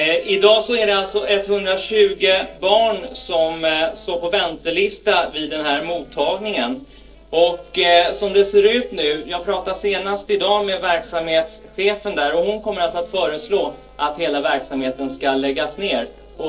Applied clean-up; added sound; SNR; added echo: neural separator model SepFormer DNS4.